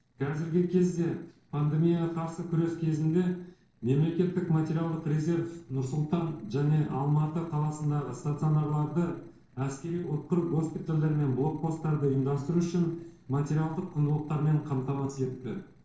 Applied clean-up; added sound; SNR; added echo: neural separator model SepFormer DNS4.